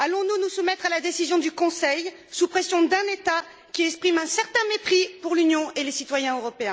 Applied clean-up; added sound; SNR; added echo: none; none; none; none.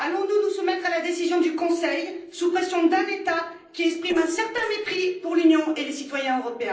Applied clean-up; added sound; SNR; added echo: neural separator model SepFormer DNS4.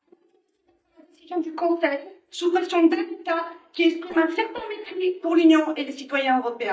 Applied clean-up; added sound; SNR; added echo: neural mask model DeepFilterNet 3.